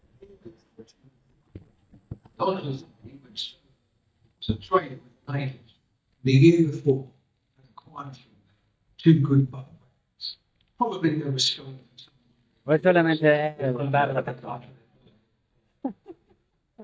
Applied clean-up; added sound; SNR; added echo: neural mask model DeepFilterNet 3.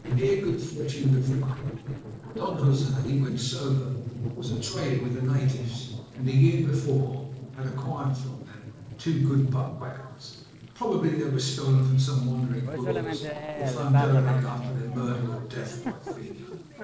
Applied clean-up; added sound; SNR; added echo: neural separator model SepFormer DNS4.